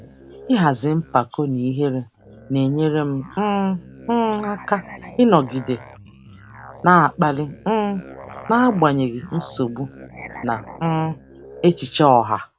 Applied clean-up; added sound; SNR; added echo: none; Musical instrument; 20 dB; none.